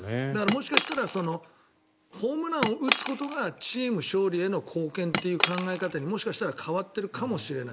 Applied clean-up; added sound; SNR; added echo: none; Cutlery, silverware / Chink, clink; 4 dB; none.